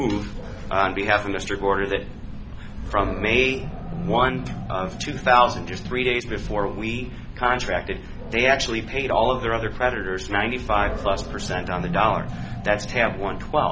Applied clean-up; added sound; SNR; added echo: none; Animal; 12 dB; none.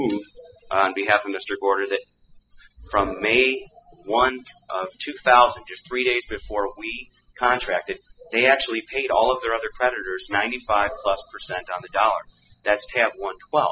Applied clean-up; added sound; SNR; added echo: classical method spectral subtraction.